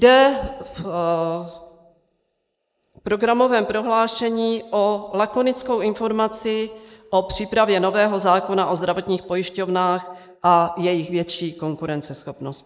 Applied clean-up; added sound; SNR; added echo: neural mask model Resemble Enhance denoiser.